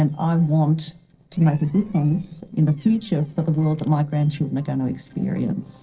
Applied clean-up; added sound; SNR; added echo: neural separator model SepFormer DNS4.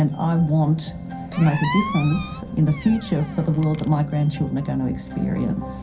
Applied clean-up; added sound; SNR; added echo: none; Squeak; 11 dB; reverberation time 0.3 s.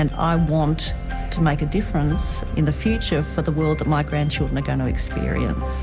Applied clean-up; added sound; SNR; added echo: none; none; none; none.